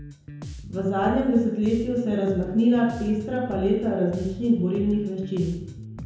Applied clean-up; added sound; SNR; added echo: none; Bass guitar; 14 dB; reverberation time 0.9 s.